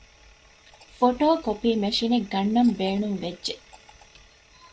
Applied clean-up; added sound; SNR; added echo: none; none; none; none.